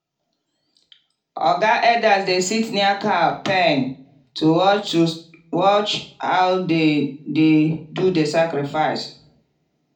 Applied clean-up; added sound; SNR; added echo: none; none; none; reverberation time 0.3 s.